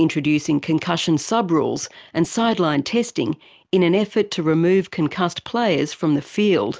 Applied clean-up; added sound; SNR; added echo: neural mask model Resemble Enhance denoiser.